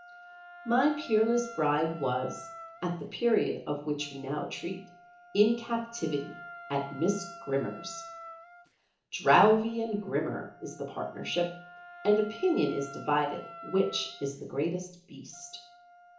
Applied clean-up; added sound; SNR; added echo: none; Wind instrument, woodwind instrument; 18 dB; reverberation time 0.8 s.